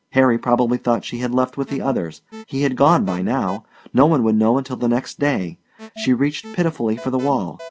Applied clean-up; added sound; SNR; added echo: none; Alarm; 18 dB; none.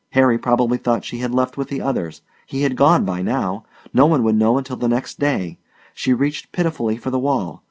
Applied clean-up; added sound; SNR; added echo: none; none; none; none.